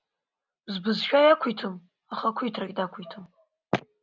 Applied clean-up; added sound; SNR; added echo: none; none; none; none.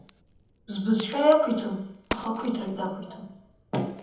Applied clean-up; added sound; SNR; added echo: none; Crack; 15 dB; reverberation time 1.1 s.